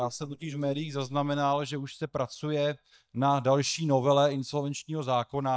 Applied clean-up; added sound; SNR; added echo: neural mask model DeepFilterNet 3.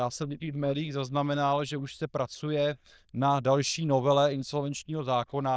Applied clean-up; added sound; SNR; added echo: neural diffusion model UNIVERSE++.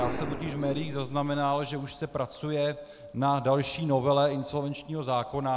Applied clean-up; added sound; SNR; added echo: none; Explosion; 13 dB; none.